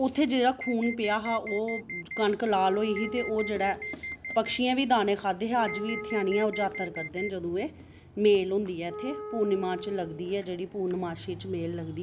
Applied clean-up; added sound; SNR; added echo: none; Alarm + Wind instrument, woodwind instrument; 10 dB; none.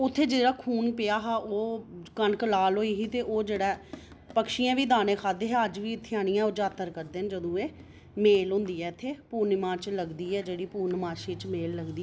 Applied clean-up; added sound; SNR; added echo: none; none; none; none.